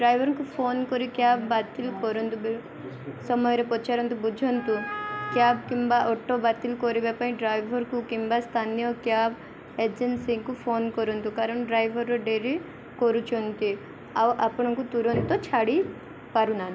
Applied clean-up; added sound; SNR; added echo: none; Wind instrument, woodwind instrument; 9 dB; none.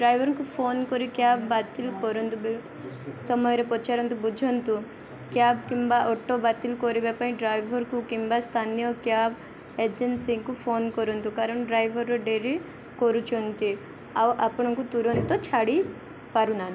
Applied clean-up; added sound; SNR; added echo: none; none; none; none.